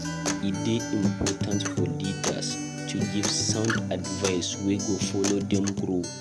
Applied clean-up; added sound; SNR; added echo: none; Acoustic guitar; 1 dB; none.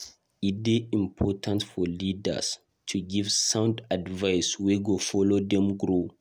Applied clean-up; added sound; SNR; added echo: none; none; none; none.